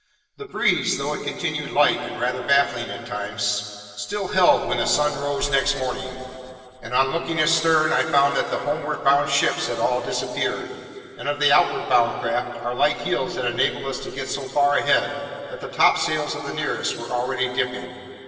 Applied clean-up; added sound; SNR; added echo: none; none; none; reverberation time 2.6 s.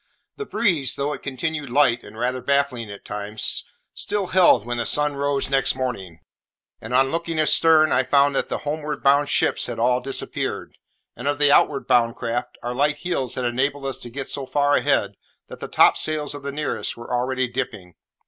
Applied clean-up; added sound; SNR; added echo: none; none; none; none.